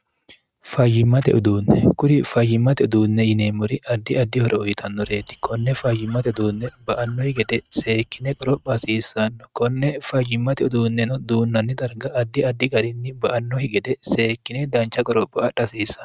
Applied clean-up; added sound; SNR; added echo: neural mask model RNNoise.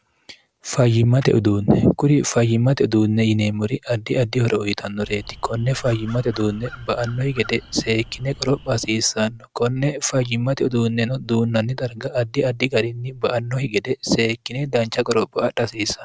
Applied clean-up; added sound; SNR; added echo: none; Crow; 19 dB; none.